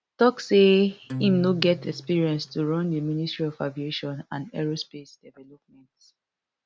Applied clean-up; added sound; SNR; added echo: none; Acoustic guitar; 13 dB; none.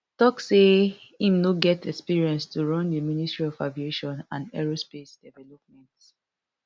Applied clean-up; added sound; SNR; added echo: none; none; none; none.